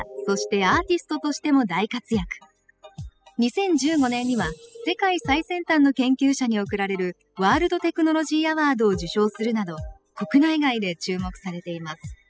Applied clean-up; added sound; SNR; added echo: classical method spectral subtraction.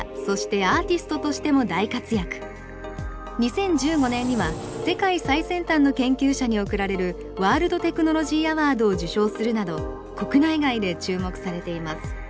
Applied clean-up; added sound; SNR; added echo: none; Engine; 12 dB; none.